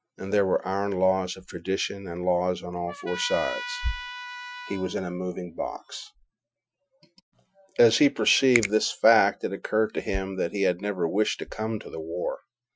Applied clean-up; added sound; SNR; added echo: classical method Wiener filter.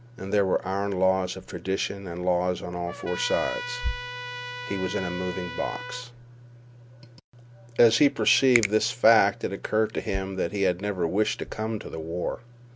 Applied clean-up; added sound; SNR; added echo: none; Trumpet + Finger snapping; 9 dB; none.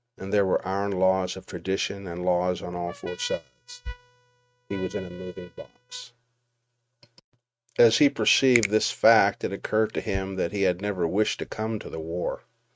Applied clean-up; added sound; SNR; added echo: neural mask model RNNoise.